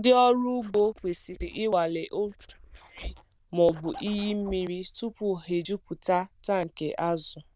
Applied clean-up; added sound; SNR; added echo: neural diffusion model UNIVERSE++.